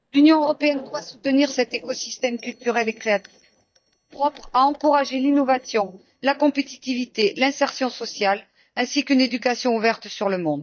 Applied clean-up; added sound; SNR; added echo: neural mask model DeepFilterNet 3.